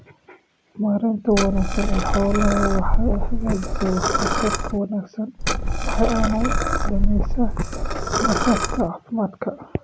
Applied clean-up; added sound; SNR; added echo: none; Liquid; -4 dB; none.